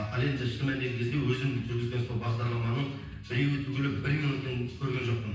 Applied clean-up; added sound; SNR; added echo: none; none; none; reverberation time 0.9 s.